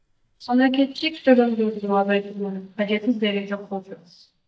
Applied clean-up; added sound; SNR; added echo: neural mask model DeepFilterNet 3.